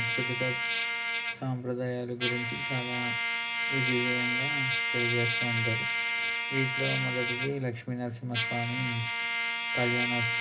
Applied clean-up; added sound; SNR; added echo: none; Trumpet; -3 dB; reverberation time 0.4 s.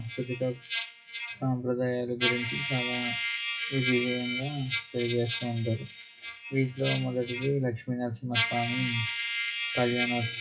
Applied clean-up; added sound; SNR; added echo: classical method WPE with log-MMSE.